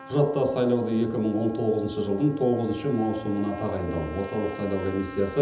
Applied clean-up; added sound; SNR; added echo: none; Trumpet; 17 dB; reverberation time 1.2 s.